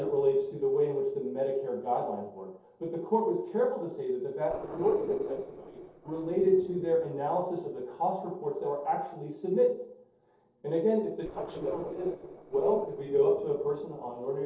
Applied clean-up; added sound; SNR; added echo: neural separator model SepFormer DNS4.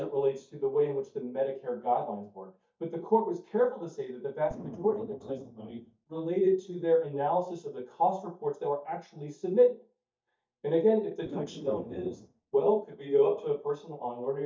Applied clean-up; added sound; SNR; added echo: neural mask model DeepFilterNet 3.